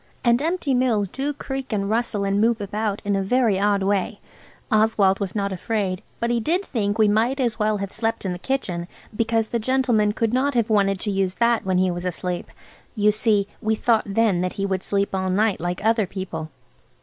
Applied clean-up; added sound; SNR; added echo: none; none; none; none.